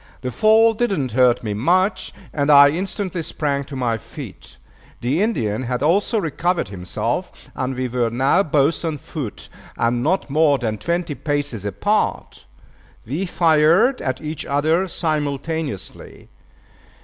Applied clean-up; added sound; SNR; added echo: none; none; none; none.